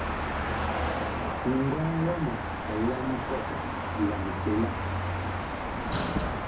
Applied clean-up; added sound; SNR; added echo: none; Car passing by / Traffic noise, roadway noise / Engine; -2 dB; reverberation time 0.4 s.